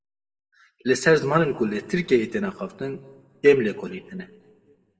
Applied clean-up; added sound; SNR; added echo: none; none; none; reverberation time 1.4 s.